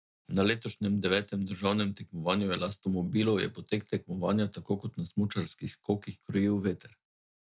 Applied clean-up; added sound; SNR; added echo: none; none; none; none.